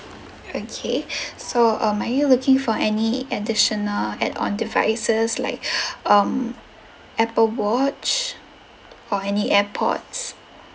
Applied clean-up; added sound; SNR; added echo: none; none; none; none.